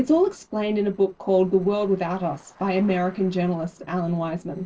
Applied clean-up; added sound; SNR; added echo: neural separator model SepFormer DNS4.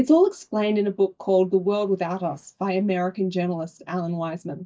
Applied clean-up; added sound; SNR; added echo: neural mask model DeepFilterNet 3.